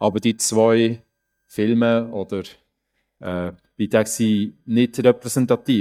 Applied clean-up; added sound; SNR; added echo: neural mask model DeepFilterNet 3.